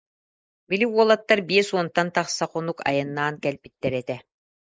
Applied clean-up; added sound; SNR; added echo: neural mask model Resemble Enhance denoiser.